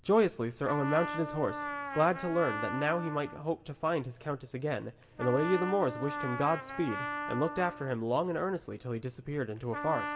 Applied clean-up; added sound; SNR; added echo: none; Trumpet; 8 dB; reverberation time 1.1 s.